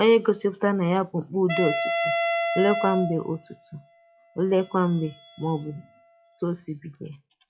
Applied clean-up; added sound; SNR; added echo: classical method log-MMSE.